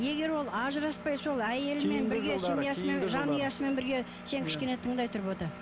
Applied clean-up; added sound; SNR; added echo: none; Engine; 13 dB; none.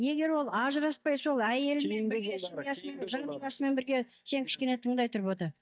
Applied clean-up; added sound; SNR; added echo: neural mask model DeepFilterNet 3.